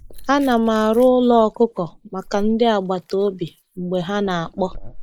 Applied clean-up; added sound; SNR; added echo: neural mask model Resemble Enhance denoiser.